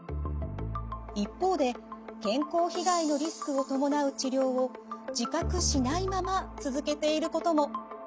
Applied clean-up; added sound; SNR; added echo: none; none; none; none.